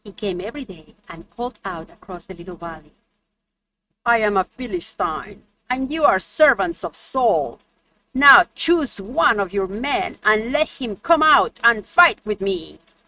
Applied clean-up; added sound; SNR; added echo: neural mask model RNNoise.